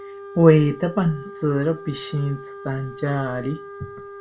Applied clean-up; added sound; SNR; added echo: none; Wind instrument, woodwind instrument; 15 dB; reverberation time 0.3 s.